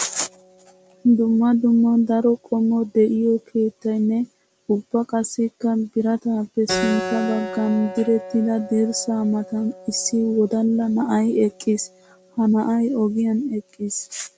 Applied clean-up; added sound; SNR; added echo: none; Keyboard (musical); 15 dB; none.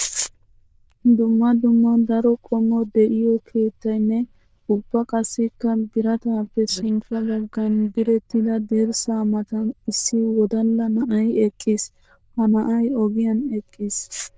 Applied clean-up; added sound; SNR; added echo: neural diffusion model UNIVERSE++.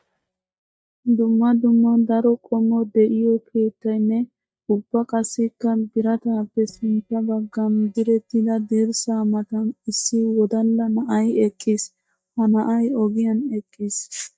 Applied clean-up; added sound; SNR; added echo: neural mask model DeepFilterNet 3.